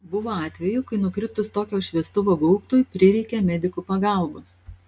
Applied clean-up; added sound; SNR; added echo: none; none; none; none.